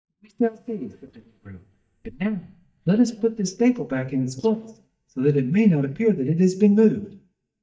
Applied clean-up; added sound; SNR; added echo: neural mask model DeepFilterNet 3.